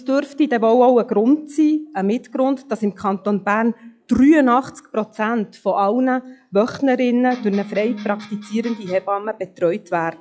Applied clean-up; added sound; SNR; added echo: classical method log-MMSE.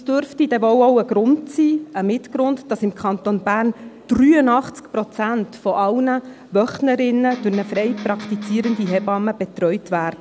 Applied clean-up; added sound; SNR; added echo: none; Electric guitar; 11 dB; none.